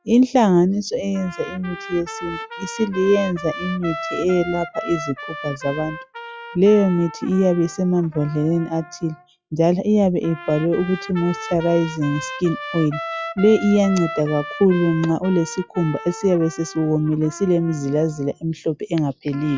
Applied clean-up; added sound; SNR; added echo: classical method log-MMSE.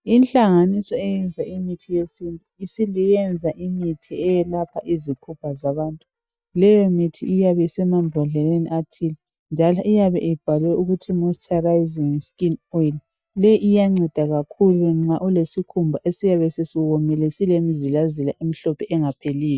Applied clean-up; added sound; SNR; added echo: neural mask model DeepFilterNet 3.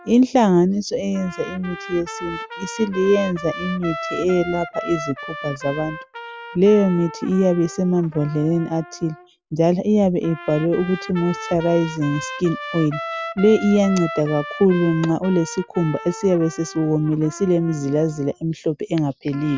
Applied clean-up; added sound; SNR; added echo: none; Trumpet; 14 dB; none.